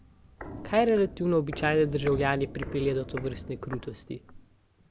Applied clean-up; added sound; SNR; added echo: none; Walk, footsteps; 12 dB; none.